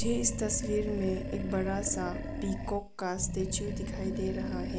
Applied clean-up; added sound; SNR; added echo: none; Animal; 3 dB; none.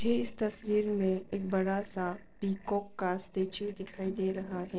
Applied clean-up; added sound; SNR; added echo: neural separator model SepFormer DNS4.